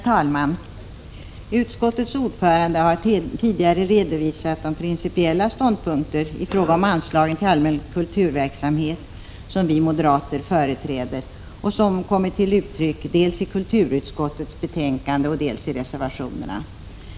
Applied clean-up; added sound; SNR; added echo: none; none; none; none.